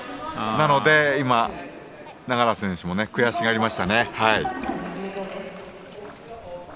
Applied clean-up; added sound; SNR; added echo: none; Toilet flush / Gurgling; 18 dB; none.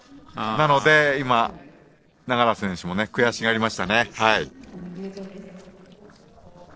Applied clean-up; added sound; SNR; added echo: neural separator model SepFormer DNS4.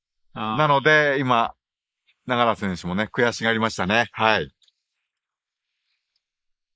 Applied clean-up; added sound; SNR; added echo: neural mask model Resemble Enhance denoiser.